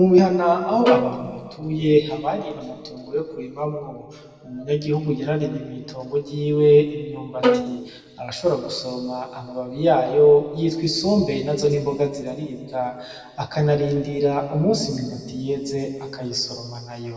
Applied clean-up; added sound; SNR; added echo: none; Bowed string instrument; 0 dB; reverberation time 2.2 s.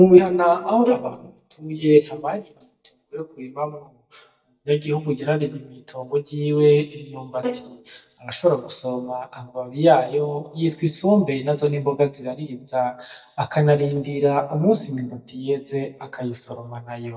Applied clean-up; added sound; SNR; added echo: neural mask model DeepFilterNet 3.